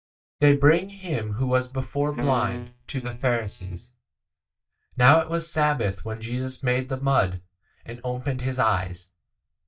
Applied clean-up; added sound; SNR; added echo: neural mask model DeepFilterNet 3.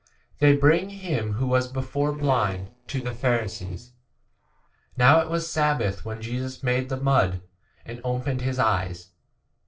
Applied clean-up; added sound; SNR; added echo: neural separator model SepFormer DNS4.